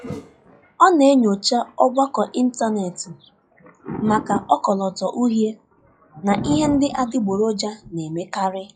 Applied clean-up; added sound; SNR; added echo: classical method log-MMSE.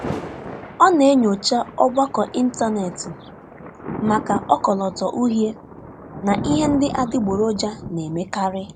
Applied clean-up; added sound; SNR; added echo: none; Thunder; 11 dB; none.